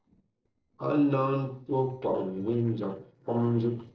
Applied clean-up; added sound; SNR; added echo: neural separator model SepFormer DNS4.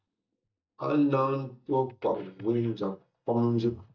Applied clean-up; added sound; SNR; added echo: neural mask model DeepFilterNet 3.